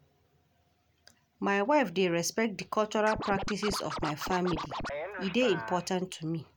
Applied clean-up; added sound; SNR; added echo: none; Scratching (performance technique); 7 dB; none.